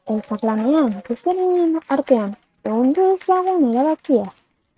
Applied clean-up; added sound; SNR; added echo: neural mask model RNNoise.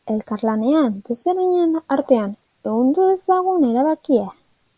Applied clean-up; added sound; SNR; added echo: none; none; none; none.